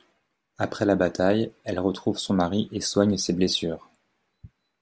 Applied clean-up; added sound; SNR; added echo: none; none; none; none.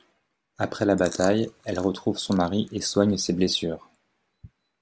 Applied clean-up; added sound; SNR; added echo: none; Chewing, mastication; 19 dB; none.